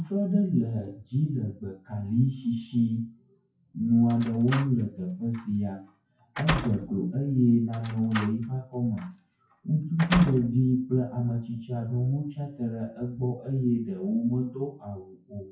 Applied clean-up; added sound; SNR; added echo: classical method WPE with log-MMSE.